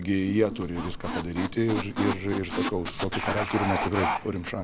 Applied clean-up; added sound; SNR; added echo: none; Squeak; 2 dB; none.